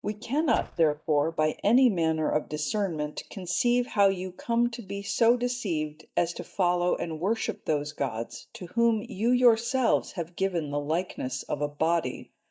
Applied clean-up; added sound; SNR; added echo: neural mask model DeepFilterNet 3.